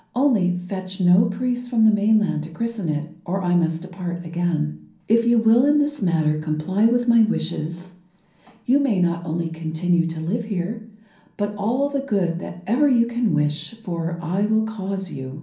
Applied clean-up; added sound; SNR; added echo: none; none; none; reverberation time 0.6 s.